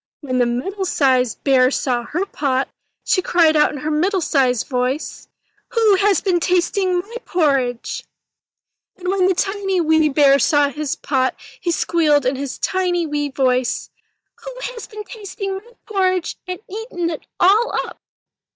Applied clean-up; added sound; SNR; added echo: neural mask model DeepFilterNet 3.